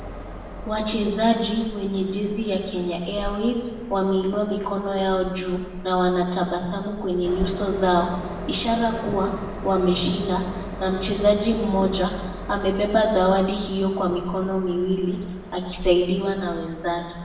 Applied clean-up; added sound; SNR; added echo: none; Train; 12 dB; reverberation time 1.0 s.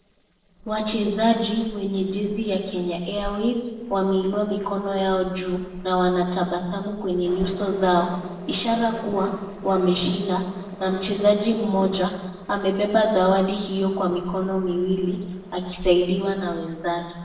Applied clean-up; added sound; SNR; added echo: neural separator model SepFormer DNS4.